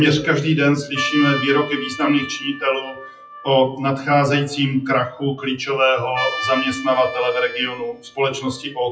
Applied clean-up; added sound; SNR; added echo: classical method WPE with log-MMSE.